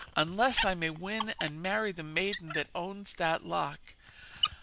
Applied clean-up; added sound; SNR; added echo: none; Squeak; 3 dB; none.